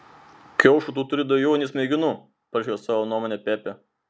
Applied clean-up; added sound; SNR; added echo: none; none; none; none.